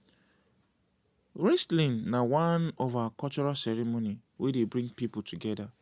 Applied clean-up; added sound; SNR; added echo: none; none; none; none.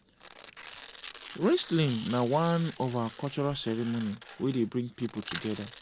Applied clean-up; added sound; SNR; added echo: none; Tearing + Camera; 16 dB; none.